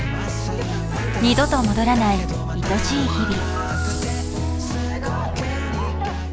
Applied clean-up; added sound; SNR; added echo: none; Fireworks; 18 dB; none.